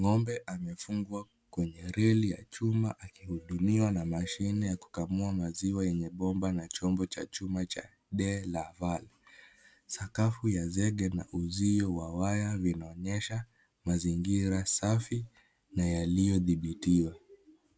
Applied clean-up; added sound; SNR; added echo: none; none; none; none.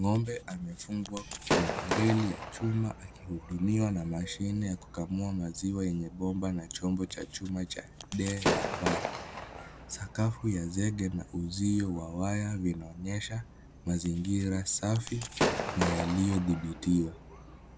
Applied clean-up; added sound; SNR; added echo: none; Gunshot, gunfire / Fireworks; 6 dB; none.